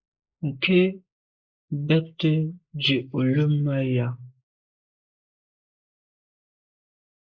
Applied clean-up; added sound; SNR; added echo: neural mask model Resemble Enhance denoiser.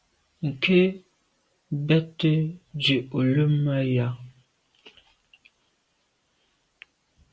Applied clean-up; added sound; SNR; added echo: none; none; none; none.